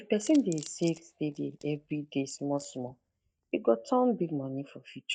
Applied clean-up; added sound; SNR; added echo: neural mask model DeepFilterNet 3.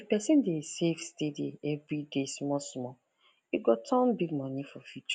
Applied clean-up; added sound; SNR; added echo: none; none; none; none.